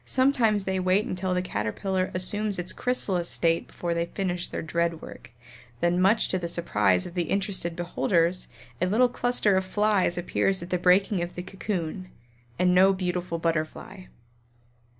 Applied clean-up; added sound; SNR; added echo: none; none; none; none.